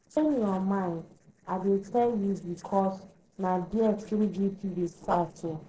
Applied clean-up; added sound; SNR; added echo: neural separator model SepFormer DNS4.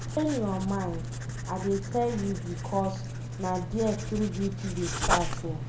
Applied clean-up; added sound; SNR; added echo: none; Writing; 2 dB; reverberation time 0.5 s.